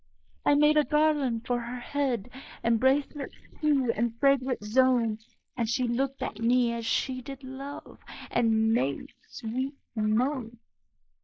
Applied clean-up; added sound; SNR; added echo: neural mask model Resemble Enhance denoiser.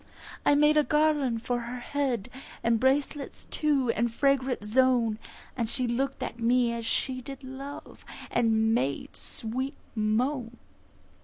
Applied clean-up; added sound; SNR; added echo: none; none; none; none.